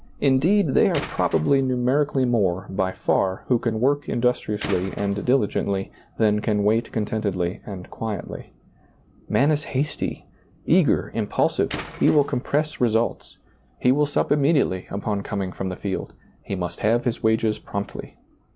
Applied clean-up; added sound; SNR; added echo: none; Tools; 12 dB; none.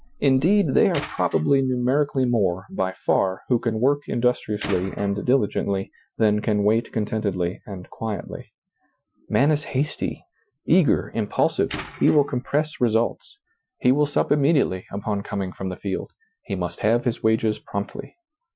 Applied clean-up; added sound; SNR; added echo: classical method Wiener filter.